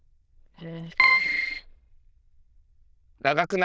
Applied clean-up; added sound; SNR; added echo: neural diffusion model UNIVERSE++.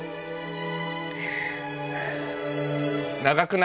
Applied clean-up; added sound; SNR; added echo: none; none; none; none.